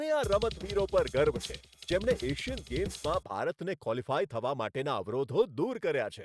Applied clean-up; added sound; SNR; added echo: neural mask model RNNoise.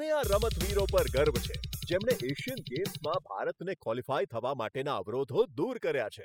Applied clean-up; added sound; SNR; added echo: classical method spectral subtraction.